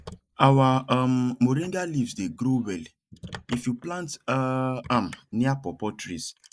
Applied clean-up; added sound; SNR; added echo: neural mask model Resemble Enhance denoiser.